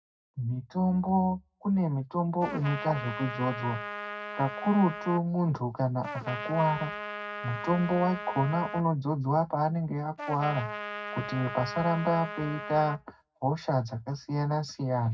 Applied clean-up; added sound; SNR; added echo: none; Trumpet; 9 dB; reverberation time 0.4 s.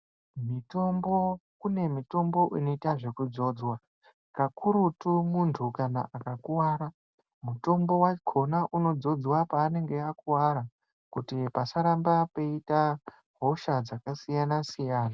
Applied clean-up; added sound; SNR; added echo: none; none; none; none.